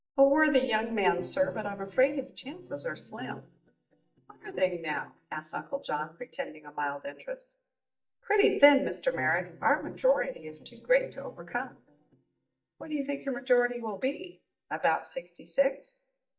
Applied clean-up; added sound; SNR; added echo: neural mask model DeepFilterNet 3.